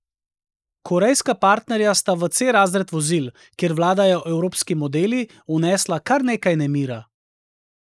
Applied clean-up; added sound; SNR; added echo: neural mask model Resemble Enhance denoiser.